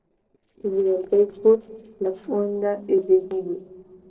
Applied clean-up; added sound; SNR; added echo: neural separator model SepFormer DNS4.